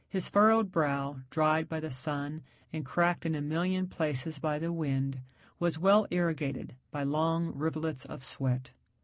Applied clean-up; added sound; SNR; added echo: none; none; none; none.